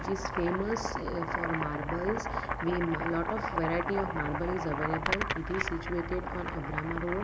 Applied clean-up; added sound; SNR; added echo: none; Boiling; 2 dB; none.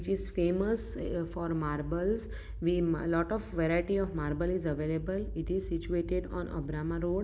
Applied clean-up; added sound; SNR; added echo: none; none; none; none.